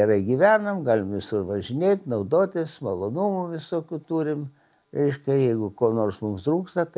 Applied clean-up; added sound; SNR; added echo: none; none; none; none.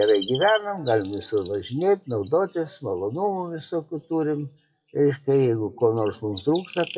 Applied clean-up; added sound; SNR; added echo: classical method WPE with log-MMSE.